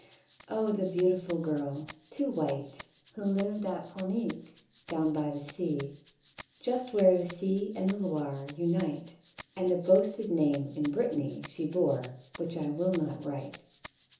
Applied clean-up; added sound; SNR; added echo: none; Rattle (instrument); 17 dB; reverberation time 0.6 s.